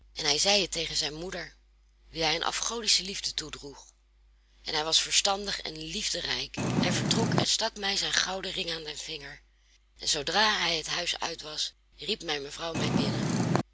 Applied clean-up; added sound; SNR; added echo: none; Purr; -4 dB; none.